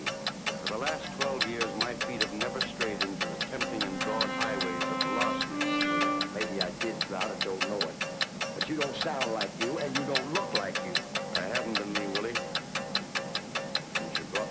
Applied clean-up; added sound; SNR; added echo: none; Brass instrument + Clock; -4 dB; none.